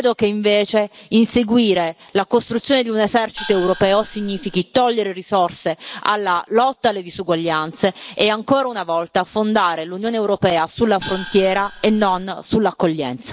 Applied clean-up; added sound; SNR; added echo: none; Gong; 15 dB; none.